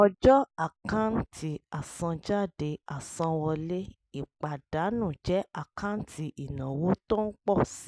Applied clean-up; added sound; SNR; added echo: none; none; none; none.